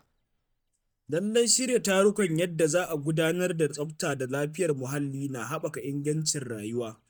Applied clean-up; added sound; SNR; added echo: neural mask model DeepFilterNet 3.